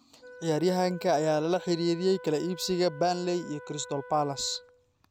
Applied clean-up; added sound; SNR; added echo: none; Wind instrument, woodwind instrument; 17 dB; none.